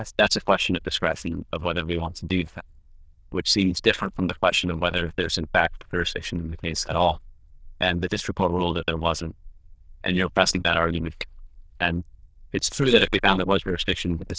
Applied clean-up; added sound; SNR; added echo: neural diffusion model UNIVERSE++.